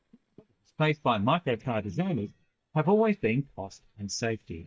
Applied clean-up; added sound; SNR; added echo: neural mask model DeepFilterNet 3.